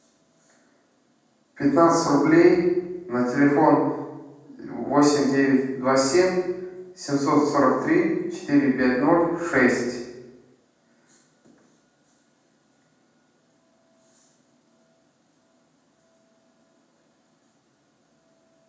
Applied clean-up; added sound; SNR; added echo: none; none; none; reverberation time 1.1 s.